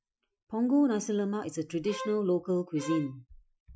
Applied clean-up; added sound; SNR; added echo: classical method Wiener filter.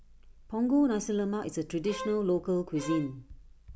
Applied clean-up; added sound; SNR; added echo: none; Bowed string instrument; 13 dB; none.